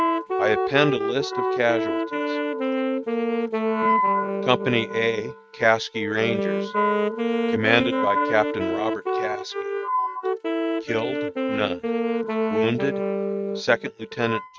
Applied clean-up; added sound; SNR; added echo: neural mask model RNNoise.